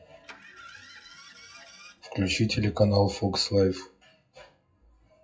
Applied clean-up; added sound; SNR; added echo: classical method WPE with log-MMSE.